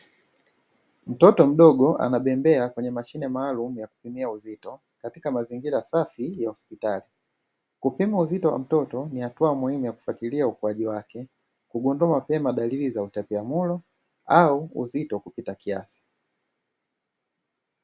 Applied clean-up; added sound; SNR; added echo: none; none; none; none.